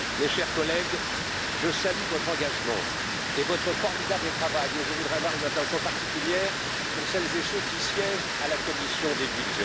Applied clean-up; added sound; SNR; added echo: none; Water; -1 dB; none.